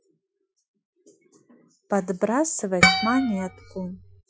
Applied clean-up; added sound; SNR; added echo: classical method Wiener filter.